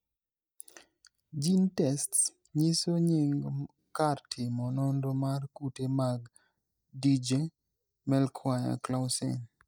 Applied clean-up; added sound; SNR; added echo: neural mask model DeepFilterNet 3.